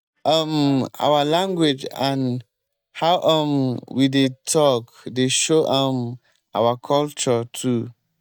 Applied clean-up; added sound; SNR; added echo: neural mask model DeepFilterNet 3.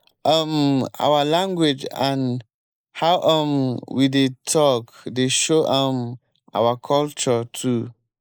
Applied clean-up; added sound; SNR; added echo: neural mask model Resemble Enhance denoiser.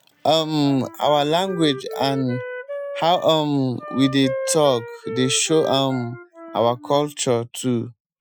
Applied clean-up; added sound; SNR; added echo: classical method Wiener filter.